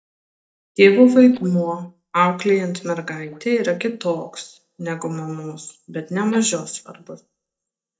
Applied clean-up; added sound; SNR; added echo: neural mask model DeepFilterNet 3.